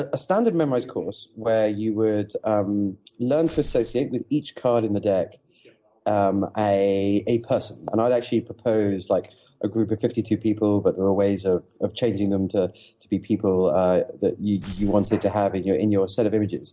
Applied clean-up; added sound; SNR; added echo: none; Tearing; 16 dB; none.